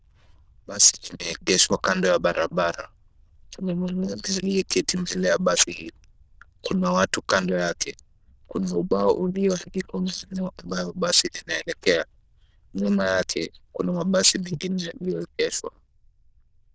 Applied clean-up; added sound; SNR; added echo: neural diffusion model UNIVERSE++.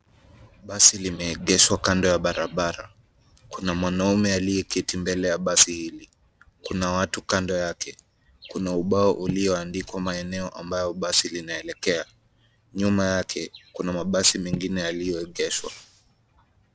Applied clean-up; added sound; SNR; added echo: none; Raindrop / Drip; 14 dB; none.